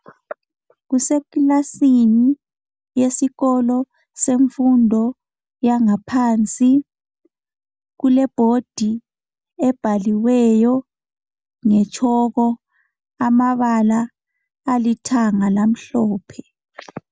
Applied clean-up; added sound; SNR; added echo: none; none; none; none.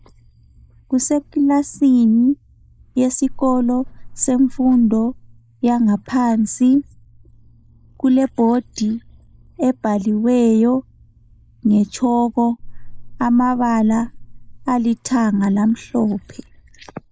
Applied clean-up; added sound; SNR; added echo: neural mask model Resemble Enhance denoiser.